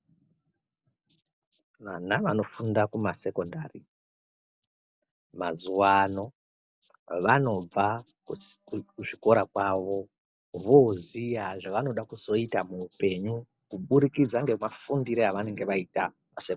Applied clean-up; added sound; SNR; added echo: none; none; none; none.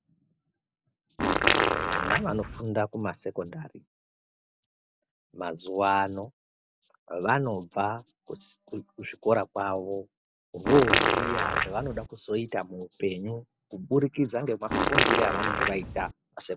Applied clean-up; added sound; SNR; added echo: none; Fart; -5 dB; none.